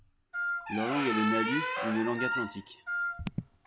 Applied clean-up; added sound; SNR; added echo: none; Wind instrument, woodwind instrument + Squeak; 0 dB; none.